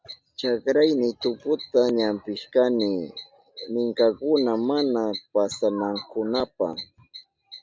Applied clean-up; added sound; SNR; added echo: none; none; none; none.